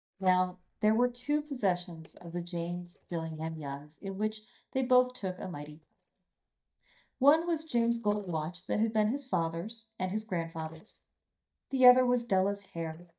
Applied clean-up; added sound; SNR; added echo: neural mask model DeepFilterNet 3.